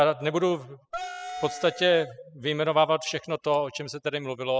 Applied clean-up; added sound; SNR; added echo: classical method spectral subtraction.